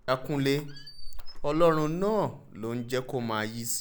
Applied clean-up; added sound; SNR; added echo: none; Squeak; 8 dB; none.